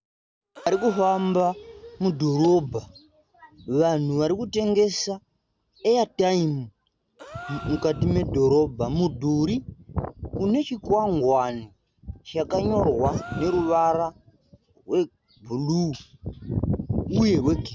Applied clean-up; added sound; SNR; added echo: none; Gasp; 20 dB; none.